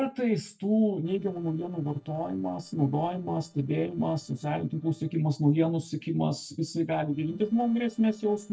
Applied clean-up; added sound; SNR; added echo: neural separator model SepFormer DNS4.